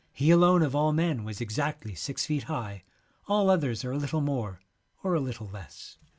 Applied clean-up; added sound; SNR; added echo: none; none; none; none.